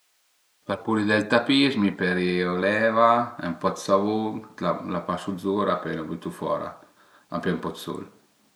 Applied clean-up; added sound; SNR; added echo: none; none; none; none.